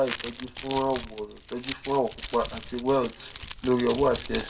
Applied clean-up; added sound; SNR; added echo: none; Keys jangling; 4 dB; reverberation time 0.5 s.